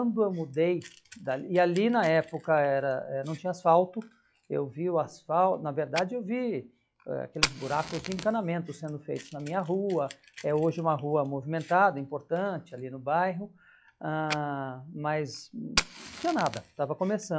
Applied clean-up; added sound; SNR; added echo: classical method log-MMSE.